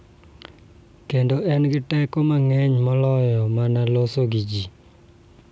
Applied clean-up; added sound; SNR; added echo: none; none; none; none.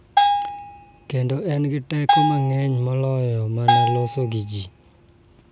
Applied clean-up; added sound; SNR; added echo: none; Bell; 0 dB; none.